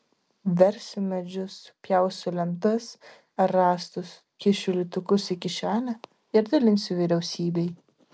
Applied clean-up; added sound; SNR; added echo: none; none; none; none.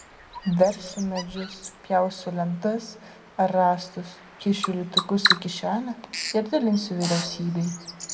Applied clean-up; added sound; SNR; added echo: none; Bird vocalization, bird call, bird song; 7 dB; reverberation time 0.7 s.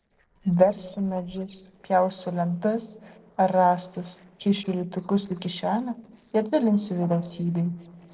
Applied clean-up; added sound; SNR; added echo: neural separator model SepFormer DNS4.